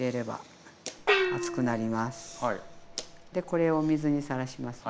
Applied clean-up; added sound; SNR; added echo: none; Gong; 3 dB; none.